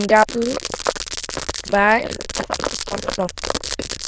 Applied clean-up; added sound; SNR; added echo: neural diffusion model UNIVERSE++.